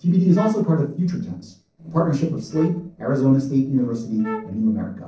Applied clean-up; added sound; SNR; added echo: neural separator model SepFormer DNS4.